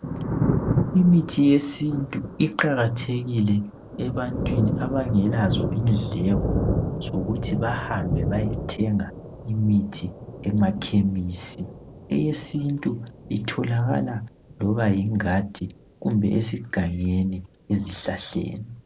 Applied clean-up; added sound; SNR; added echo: none; Thunder; 6 dB; none.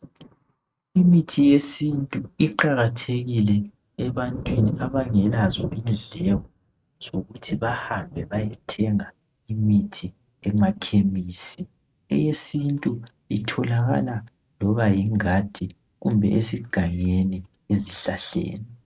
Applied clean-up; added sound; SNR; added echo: neural mask model RNNoise.